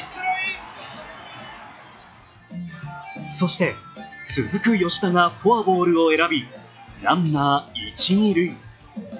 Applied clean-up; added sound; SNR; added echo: classical method log-MMSE.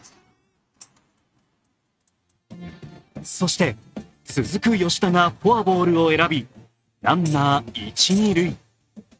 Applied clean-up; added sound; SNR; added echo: neural mask model RNNoise.